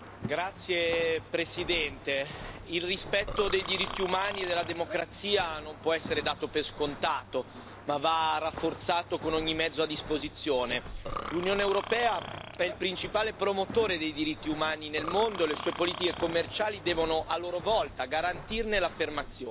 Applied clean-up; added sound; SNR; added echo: none; Walk, footsteps + Burping, eructation; 10 dB; none.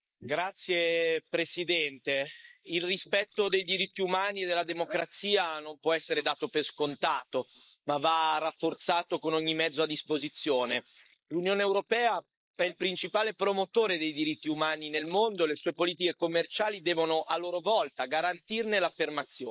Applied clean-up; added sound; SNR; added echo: neural mask model Resemble Enhance denoiser.